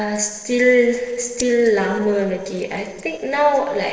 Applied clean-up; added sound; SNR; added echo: neural separator model SepFormer DNS4.